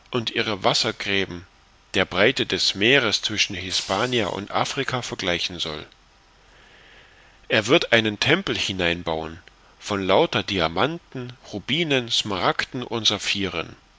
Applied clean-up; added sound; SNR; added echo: none; Shatter; 14 dB; none.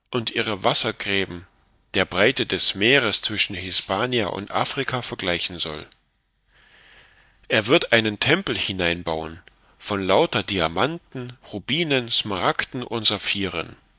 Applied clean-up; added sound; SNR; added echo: neural mask model DeepFilterNet 3.